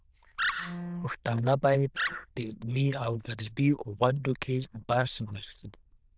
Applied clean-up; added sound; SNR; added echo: neural diffusion model UNIVERSE++.